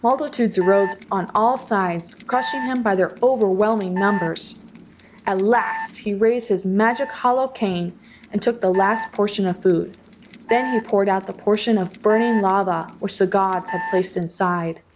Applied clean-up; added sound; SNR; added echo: none; Alarm; 11 dB; none.